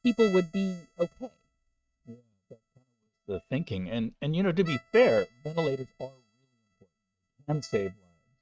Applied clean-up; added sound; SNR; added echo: neural mask model RNNoise.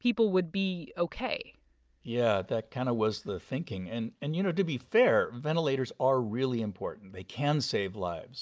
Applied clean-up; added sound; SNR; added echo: none; none; none; none.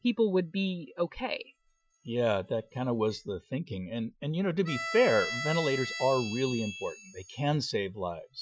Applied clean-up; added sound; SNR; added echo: classical method Wiener filter.